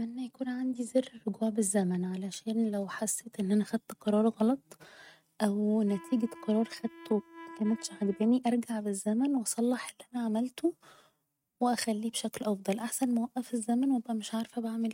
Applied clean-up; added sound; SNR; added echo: neural mask model RNNoise.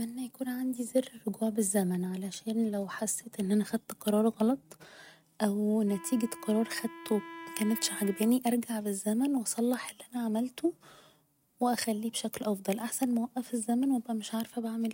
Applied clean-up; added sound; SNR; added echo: none; Wind instrument, woodwind instrument; 16 dB; none.